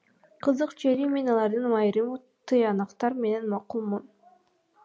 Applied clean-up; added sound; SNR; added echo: none; none; none; none.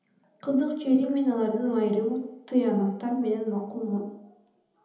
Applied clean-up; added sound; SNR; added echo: none; none; none; reverberation time 0.9 s.